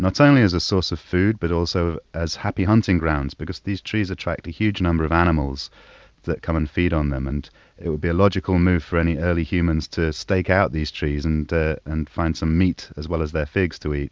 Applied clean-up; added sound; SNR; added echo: none; none; none; none.